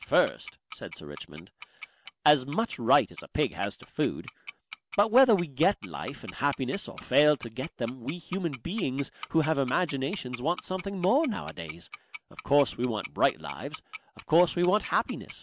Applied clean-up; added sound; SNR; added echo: none; Tick-tock; 18 dB; none.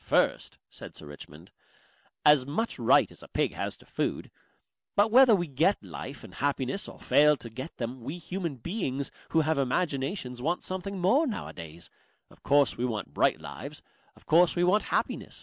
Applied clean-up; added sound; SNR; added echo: none; none; none; none.